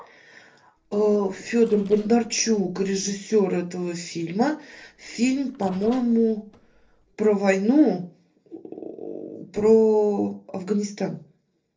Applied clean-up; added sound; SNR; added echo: neural separator model SepFormer DNS4.